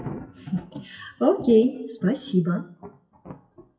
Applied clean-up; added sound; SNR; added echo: classical method WPE with log-MMSE.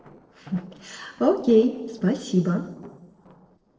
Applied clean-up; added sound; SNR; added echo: neural separator model SepFormer DNS4.